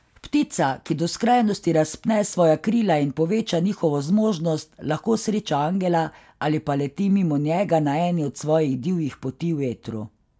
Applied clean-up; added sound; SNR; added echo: none; none; none; none.